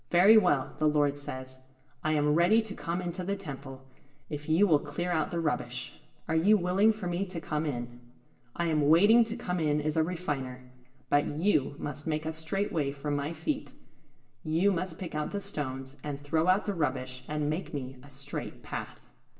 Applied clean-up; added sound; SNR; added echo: none; none; none; reverberation time 0.7 s.